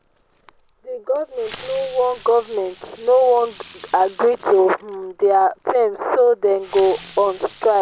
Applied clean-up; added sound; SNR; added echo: none; Fireworks; 20 dB; none.